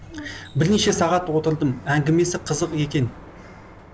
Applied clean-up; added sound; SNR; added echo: none; Brass instrument + Sliding door; 15 dB; none.